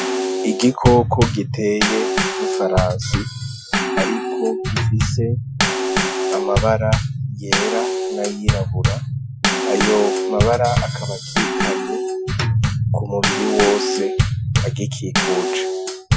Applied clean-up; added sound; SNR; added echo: classical method Wiener filter.